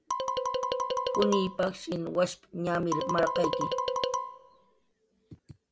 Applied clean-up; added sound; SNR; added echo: none; Marimba, xylophone; -1 dB; none.